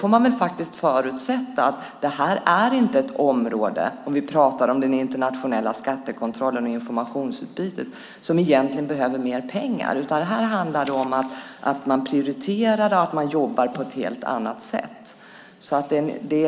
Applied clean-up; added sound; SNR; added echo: none; none; none; none.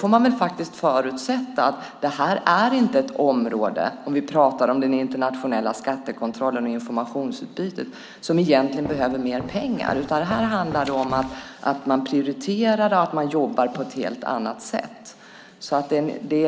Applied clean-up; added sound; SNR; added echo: none; Walk, footsteps; 15 dB; none.